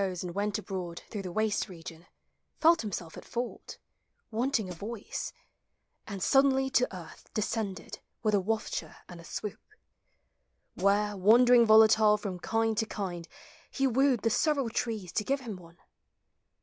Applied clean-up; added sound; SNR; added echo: none; Hi-hat; 19 dB; none.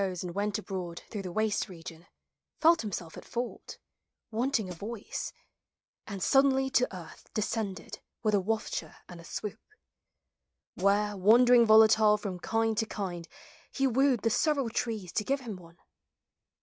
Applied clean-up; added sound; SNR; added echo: neural mask model RNNoise.